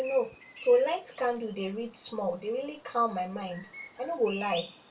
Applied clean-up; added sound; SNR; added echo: none; Bird vocalization, bird call, bird song; 17 dB; reverberation time 0.2 s.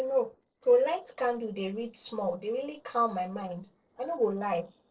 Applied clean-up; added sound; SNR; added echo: neural separator model SepFormer DNS4.